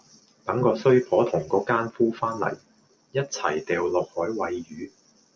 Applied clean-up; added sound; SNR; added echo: none; none; none; none.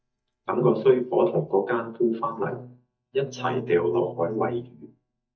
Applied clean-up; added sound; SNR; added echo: neural mask model DeepFilterNet 3.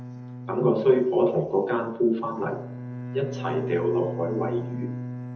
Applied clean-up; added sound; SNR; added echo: none; Bowed string instrument; 10 dB; reverberation time 0.9 s.